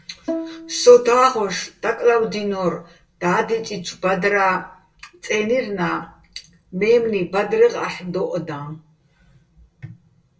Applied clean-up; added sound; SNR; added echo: none; Bowed string instrument; 12 dB; reverberation time 0.2 s.